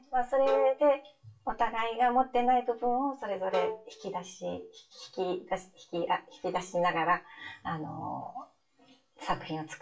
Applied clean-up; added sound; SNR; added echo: classical method WPE with log-MMSE.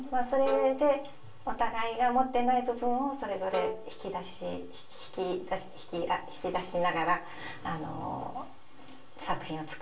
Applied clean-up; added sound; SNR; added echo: none; Bowed string instrument; 10 dB; reverberation time 0.3 s.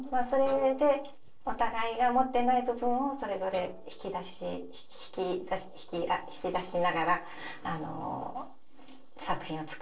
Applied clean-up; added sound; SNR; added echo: neural separator model SepFormer DNS4.